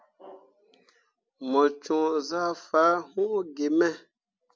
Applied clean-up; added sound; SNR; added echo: none; none; none; none.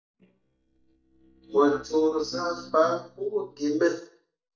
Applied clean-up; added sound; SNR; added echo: neural mask model DeepFilterNet 3.